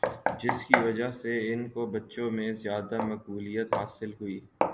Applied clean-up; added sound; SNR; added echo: none; Knock; 1 dB; none.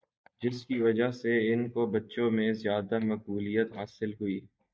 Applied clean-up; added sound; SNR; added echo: neural mask model DeepFilterNet 3.